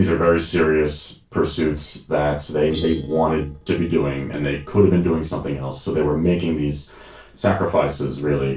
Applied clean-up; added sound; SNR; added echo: neural separator model SepFormer DNS4.